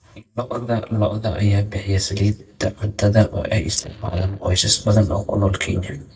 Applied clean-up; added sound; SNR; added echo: neural mask model DeepFilterNet 3.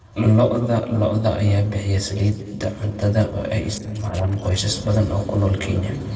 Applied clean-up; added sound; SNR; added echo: neural separator model SepFormer DNS4.